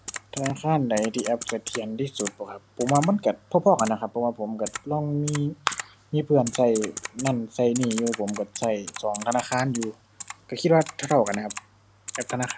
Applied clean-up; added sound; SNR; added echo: none; Typing; 12 dB; none.